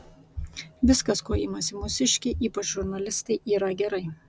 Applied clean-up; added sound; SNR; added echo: none; none; none; none.